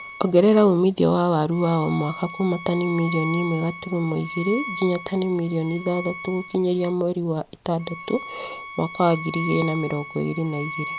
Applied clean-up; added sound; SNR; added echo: none; Bowed string instrument; 13 dB; none.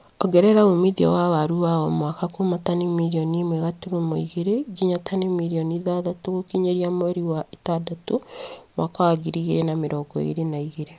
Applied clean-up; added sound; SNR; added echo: none; none; none; none.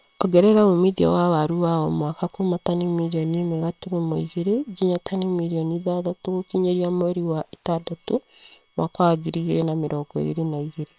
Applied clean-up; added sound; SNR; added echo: neural separator model SepFormer WHAM!.